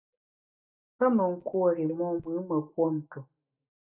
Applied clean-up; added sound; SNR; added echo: neural mask model DeepFilterNet 3.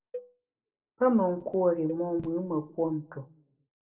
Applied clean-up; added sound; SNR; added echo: neural separator model SepFormer DNS4.